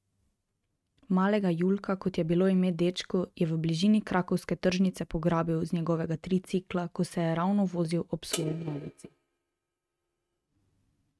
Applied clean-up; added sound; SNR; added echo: neural mask model RNNoise.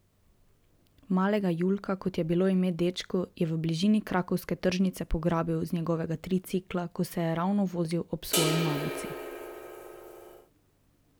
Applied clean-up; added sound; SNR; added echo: none; Crash cymbal; 4 dB; none.